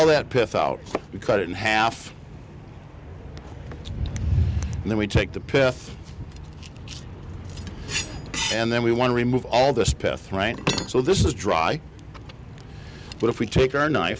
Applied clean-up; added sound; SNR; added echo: none; none; none; none.